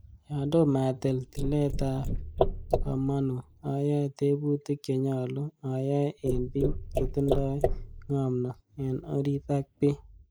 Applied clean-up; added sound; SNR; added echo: neural mask model Resemble Enhance denoiser.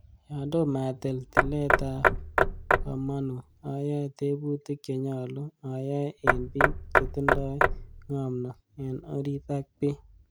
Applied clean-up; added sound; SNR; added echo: none; Knock / Wood; -5 dB; none.